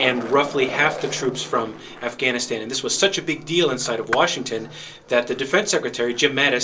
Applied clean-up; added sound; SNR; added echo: none; Skateboard; 14 dB; reverberation time 0.2 s.